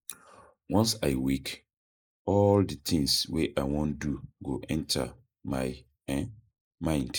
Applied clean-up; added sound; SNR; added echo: neural mask model Resemble Enhance denoiser.